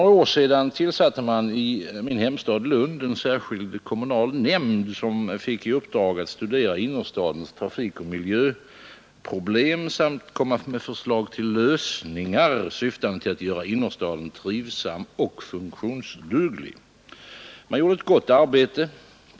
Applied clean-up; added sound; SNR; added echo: none; none; none; none.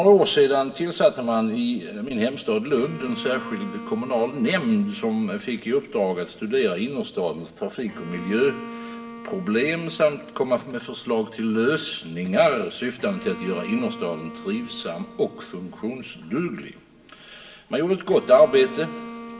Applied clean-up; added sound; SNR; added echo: none; Bowed string instrument; 17 dB; reverberation time 2.0 s.